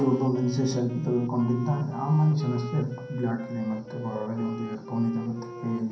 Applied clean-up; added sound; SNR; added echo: none; Wind instrument, woodwind instrument; 14 dB; reverberation time 0.6 s.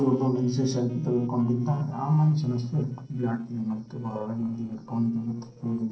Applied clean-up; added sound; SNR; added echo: neural separator model SepFormer DNS4.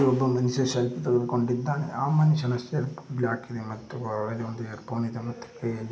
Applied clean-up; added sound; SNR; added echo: none; none; none; none.